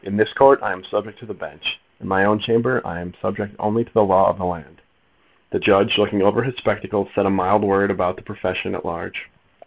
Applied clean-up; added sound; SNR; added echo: none; none; none; none.